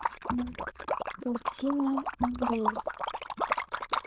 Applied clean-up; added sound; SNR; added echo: neural diffusion model UNIVERSE++.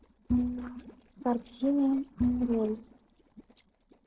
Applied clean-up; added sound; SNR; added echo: neural separator model SepFormer DNS4.